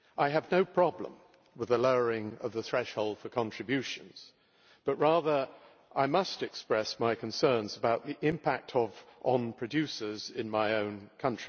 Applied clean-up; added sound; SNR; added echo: none; none; none; none.